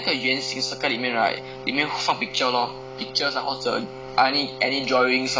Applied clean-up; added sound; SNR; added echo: none; Brass instrument; 13 dB; none.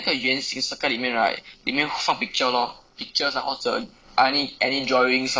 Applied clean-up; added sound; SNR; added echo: neural separator model SepFormer DNS4.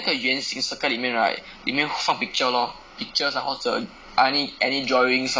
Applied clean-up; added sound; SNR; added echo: none; none; none; none.